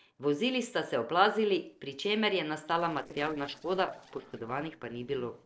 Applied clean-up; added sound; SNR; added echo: neural separator model SepFormer DNS4.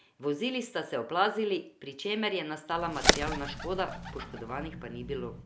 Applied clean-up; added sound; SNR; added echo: none; Bird; 0 dB; none.